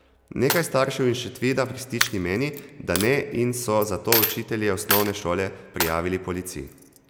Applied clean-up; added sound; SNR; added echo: none; Coin (dropping); 6 dB; none.